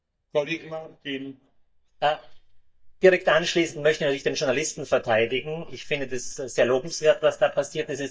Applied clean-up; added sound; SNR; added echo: neural mask model DeepFilterNet 3.